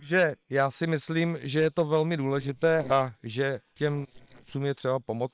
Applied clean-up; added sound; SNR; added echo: neural separator model SepFormer WHAM!.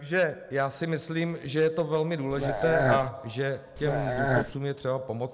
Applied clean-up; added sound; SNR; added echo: none; Burping, eructation; -1 dB; none.